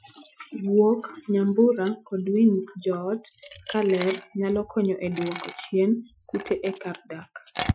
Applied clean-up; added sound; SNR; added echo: classical method Wiener filter.